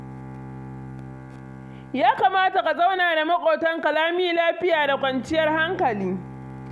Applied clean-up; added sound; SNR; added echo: none; Bowed string instrument; 17 dB; none.